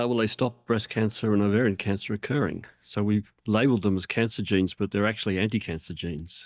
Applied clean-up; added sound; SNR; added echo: neural mask model DeepFilterNet 3.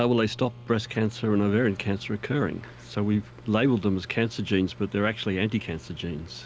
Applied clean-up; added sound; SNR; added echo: none; Microwave oven; 19 dB; none.